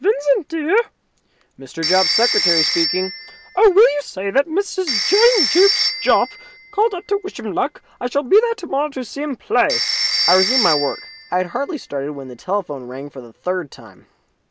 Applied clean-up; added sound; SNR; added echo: none; Telephone; 5 dB; none.